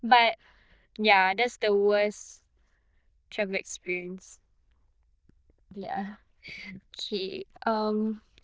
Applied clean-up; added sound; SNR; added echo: neural diffusion model UNIVERSE++.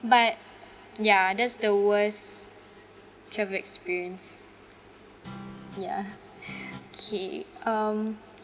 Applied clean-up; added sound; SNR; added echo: none; Guitar; 17 dB; none.